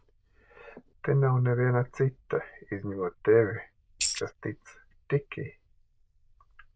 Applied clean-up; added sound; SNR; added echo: neural diffusion model UNIVERSE++.